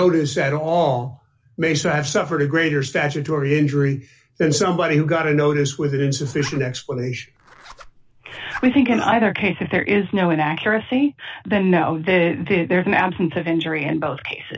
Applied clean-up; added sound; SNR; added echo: none; Zipper (clothing); 19 dB; none.